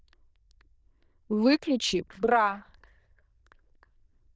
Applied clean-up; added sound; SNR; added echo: neural diffusion model UNIVERSE++.